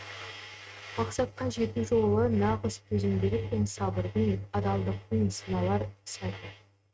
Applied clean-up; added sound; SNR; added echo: neural mask model RNNoise.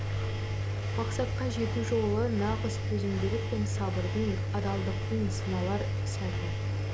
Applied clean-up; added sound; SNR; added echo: none; Engine; -3 dB; none.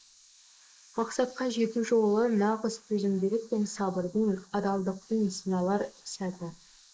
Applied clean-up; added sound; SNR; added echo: neural mask model Resemble Enhance denoiser.